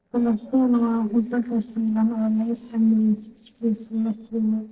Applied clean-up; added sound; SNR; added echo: neural separator model SepFormer DNS4.